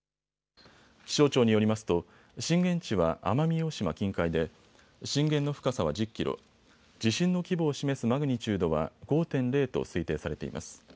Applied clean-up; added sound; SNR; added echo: none; none; none; none.